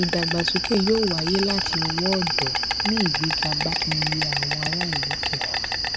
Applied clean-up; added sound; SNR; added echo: none; Insect; -1 dB; none.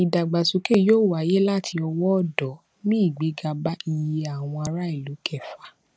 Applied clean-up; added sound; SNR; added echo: none; none; none; none.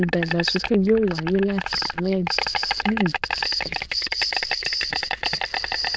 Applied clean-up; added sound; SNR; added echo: neural diffusion model UNIVERSE++.